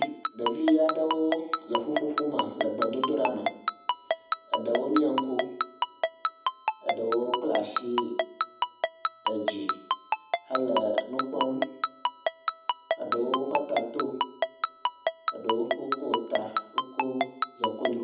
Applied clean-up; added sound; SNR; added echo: none; Ringtone; 0 dB; reverberation time 0.8 s.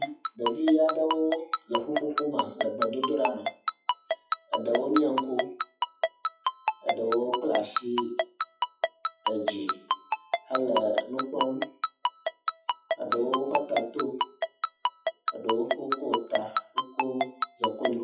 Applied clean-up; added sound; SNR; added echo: classical method WPE with log-MMSE.